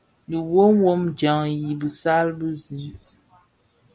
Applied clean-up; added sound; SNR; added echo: none; none; none; none.